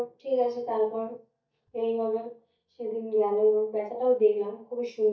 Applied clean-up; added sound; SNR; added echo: neural mask model DeepFilterNet 3.